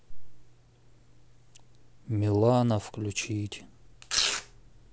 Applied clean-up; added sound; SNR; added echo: none; Domestic sounds, home sounds; 0 dB; none.